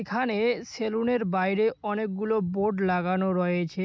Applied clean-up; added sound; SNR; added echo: none; none; none; none.